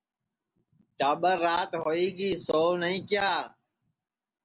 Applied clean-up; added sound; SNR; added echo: none; none; none; none.